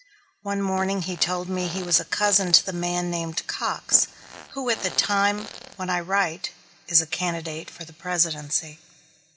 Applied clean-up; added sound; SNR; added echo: none; Fart; 16 dB; none.